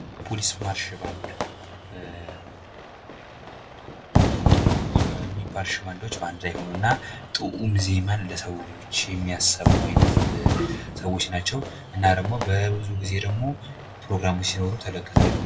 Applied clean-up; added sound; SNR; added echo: none; Fire / Fireworks; -1 dB; reverberation time 0.9 s.